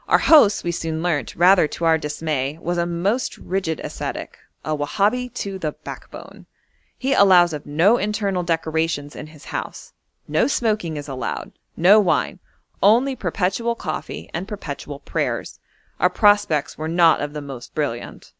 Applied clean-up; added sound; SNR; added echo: none; none; none; none.